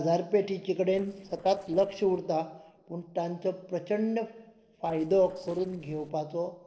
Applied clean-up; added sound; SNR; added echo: neural separator model SepFormer DNS4.